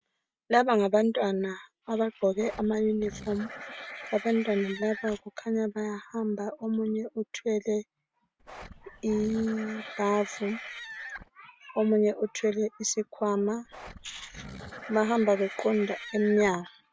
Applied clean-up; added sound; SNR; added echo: none; Livestock, farm animals, working animals; 13 dB; none.